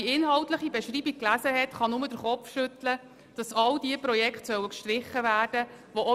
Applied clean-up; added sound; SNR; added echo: none; none; none; none.